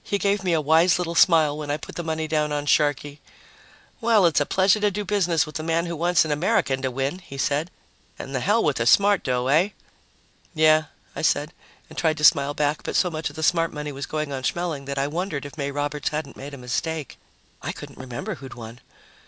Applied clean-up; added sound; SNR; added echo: none; none; none; none.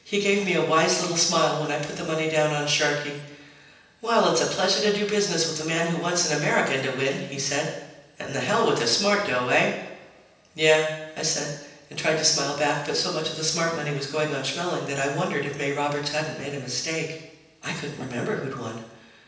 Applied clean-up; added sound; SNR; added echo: none; none; none; reverberation time 0.9 s.